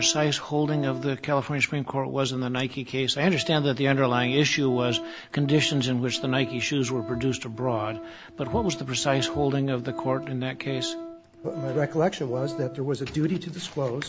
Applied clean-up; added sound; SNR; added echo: none; Organ; 13 dB; none.